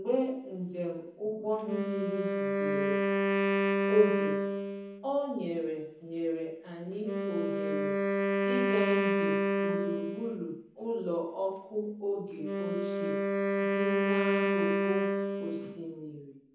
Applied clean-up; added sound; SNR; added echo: none; Wind instrument, woodwind instrument; -4 dB; reverberation time 0.7 s.